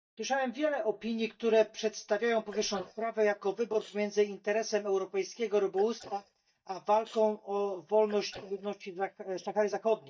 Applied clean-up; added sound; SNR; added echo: neural mask model DeepFilterNet 3.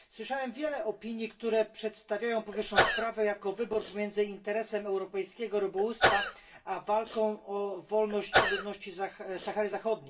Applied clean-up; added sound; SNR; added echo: none; Sneeze / Cough; -1 dB; reverberation time 0.2 s.